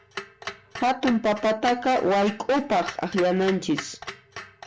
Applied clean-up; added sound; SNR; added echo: none; Clock; 14 dB; none.